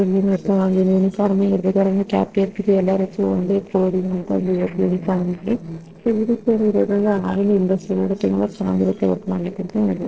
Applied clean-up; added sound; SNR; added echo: neural separator model SepFormer DNS4.